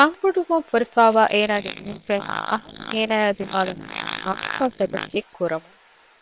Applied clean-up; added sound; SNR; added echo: neural separator model SepFormer WHAM!.